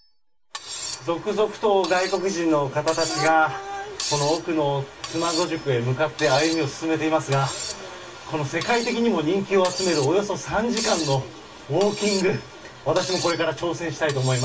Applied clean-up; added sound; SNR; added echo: none; Cutlery, silverware; 11 dB; reverberation time 0.2 s.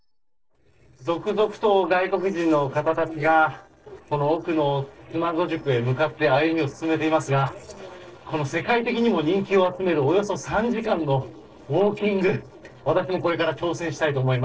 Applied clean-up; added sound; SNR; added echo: neural separator model SepFormer DNS4.